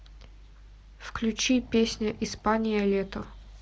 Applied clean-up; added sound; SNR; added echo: none; none; none; none.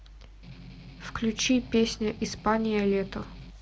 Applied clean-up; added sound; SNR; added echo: none; Strum; 18 dB; none.